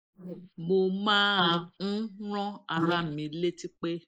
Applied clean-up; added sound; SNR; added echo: neural mask model Resemble Enhance denoiser.